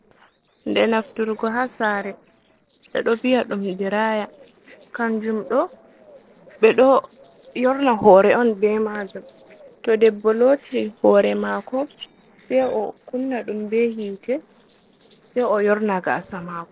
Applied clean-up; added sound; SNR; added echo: neural separator model SepFormer DNS4.